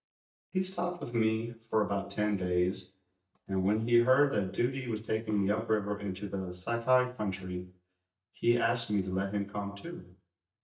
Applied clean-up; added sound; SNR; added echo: neural mask model DeepFilterNet 3.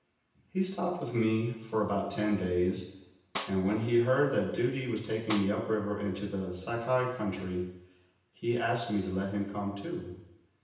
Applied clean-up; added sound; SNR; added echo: none; Snare drum; 11 dB; reverberation time 0.9 s.